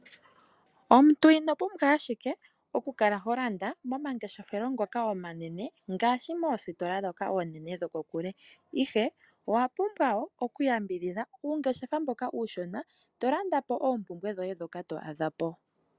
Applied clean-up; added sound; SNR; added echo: none; none; none; none.